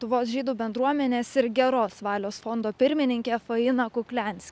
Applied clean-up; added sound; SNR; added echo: none; none; none; none.